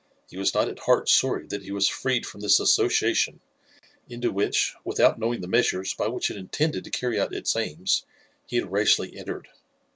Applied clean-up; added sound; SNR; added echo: none; none; none; none.